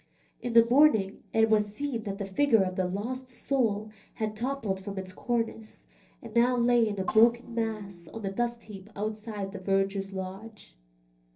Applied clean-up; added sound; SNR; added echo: neural separator model SepFormer DNS4.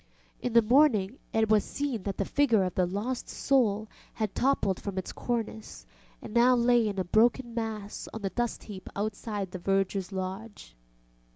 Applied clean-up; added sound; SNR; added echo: none; none; none; none.